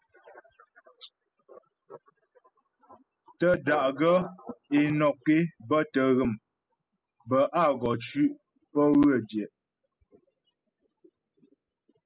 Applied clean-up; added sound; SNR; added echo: classical method spectral subtraction.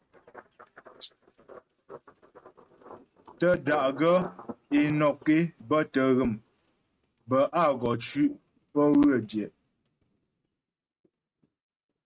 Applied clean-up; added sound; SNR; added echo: neural mask model RNNoise.